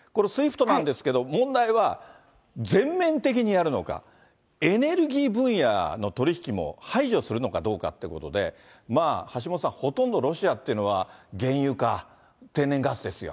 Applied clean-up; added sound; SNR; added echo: none; none; none; none.